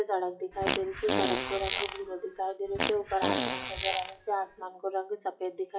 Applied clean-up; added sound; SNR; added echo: classical method WPE with log-MMSE.